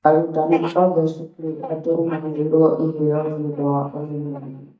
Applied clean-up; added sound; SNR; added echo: neural mask model DeepFilterNet 3.